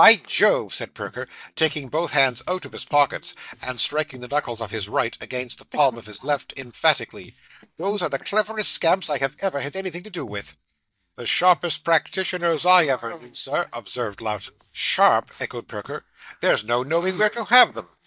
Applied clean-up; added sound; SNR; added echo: neural mask model DeepFilterNet 3.